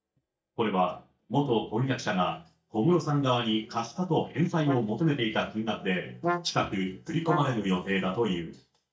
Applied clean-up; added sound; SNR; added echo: neural mask model DeepFilterNet 3.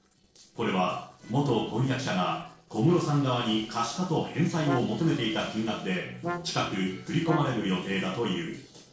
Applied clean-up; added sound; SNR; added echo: neural separator model SepFormer DNS4.